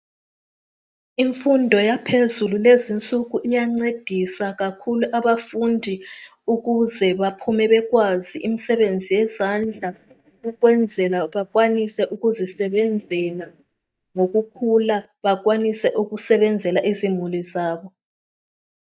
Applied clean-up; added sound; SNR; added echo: neural mask model DeepFilterNet 3.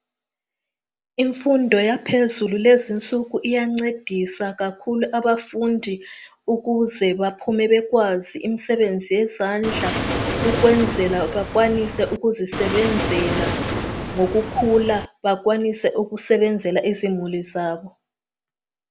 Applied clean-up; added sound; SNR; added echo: none; Waves, surf; 4 dB; none.